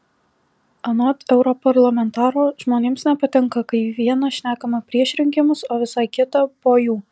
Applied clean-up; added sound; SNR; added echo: none; none; none; none.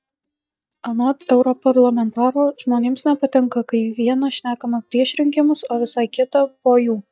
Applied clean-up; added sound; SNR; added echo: neural mask model DeepFilterNet 3.